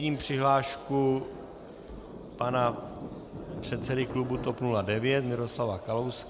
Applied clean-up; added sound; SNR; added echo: none; Thunder; 13 dB; none.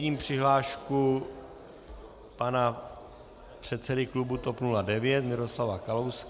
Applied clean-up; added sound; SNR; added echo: none; none; none; none.